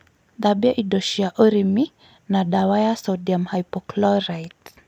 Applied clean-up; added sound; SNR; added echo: none; none; none; none.